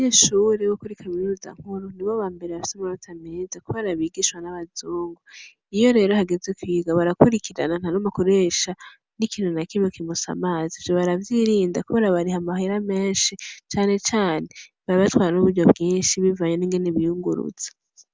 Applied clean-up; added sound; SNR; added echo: none; none; none; none.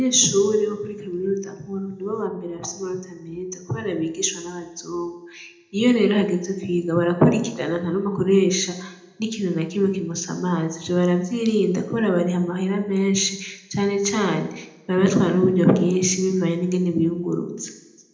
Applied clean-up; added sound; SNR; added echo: none; none; none; reverberation time 0.8 s.